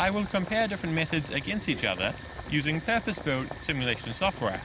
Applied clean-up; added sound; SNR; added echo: none; Boiling; 11 dB; none.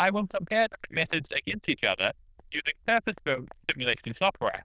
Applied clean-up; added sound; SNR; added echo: neural diffusion model UNIVERSE++.